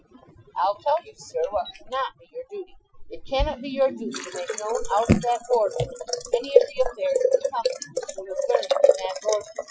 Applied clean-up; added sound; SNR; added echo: classical method Wiener filter.